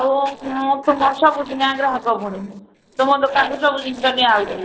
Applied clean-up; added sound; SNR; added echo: neural separator model SepFormer DNS4.